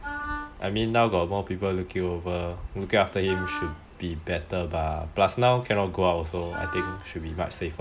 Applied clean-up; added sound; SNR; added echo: none; Wind instrument, woodwind instrument; 9 dB; none.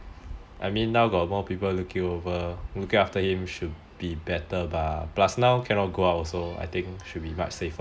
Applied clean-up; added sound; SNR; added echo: none; none; none; none.